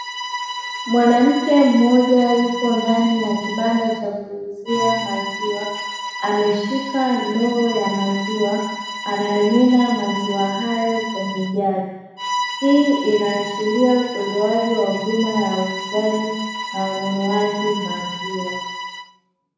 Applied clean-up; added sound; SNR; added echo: none; Bowed string instrument; 8 dB; reverberation time 1.1 s.